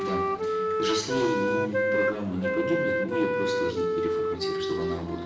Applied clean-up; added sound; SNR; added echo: none; Wind instrument, woodwind instrument; -4 dB; reverberation time 2.4 s.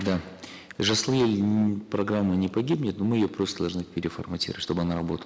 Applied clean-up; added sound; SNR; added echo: none; none; none; none.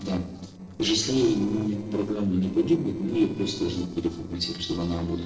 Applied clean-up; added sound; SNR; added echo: neural separator model SepFormer DNS4.